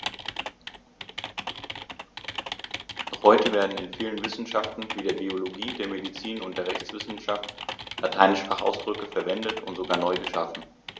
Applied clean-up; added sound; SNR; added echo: none; Typing; 9 dB; none.